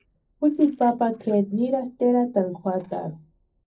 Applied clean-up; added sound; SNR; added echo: neural separator model SepFormer DNS4.